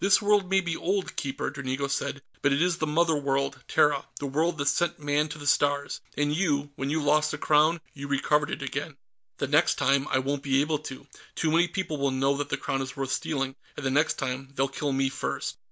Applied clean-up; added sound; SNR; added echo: none; none; none; none.